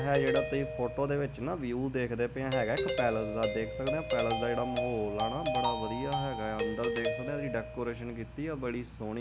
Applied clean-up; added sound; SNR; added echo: none; Doorbell; 2 dB; none.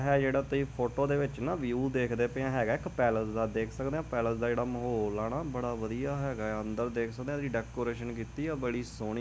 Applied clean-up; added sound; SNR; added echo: none; none; none; none.